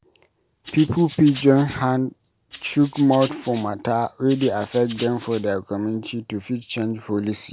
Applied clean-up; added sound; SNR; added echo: none; Rattle (instrument); 18 dB; none.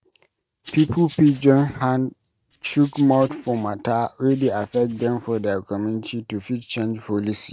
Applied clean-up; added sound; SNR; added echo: neural mask model RNNoise.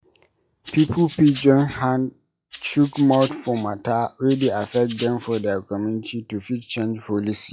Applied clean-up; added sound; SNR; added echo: classical method log-MMSE.